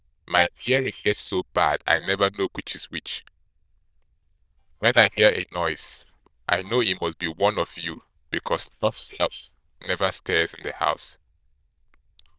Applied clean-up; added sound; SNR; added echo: neural diffusion model UNIVERSE++.